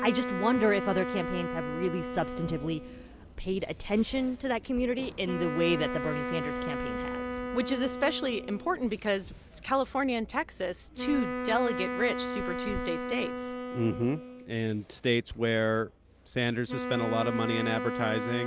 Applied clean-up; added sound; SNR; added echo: none; Wind instrument, woodwind instrument; 6 dB; none.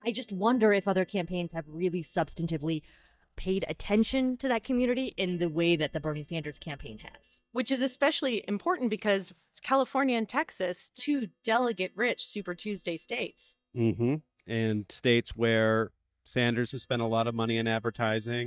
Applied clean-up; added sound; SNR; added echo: neural mask model DeepFilterNet 3.